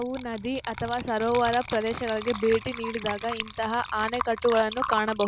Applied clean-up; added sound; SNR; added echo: none; Water / Liquid; 9 dB; none.